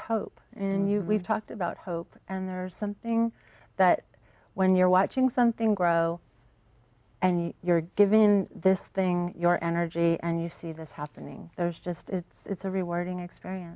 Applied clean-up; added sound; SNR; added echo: none; none; none; none.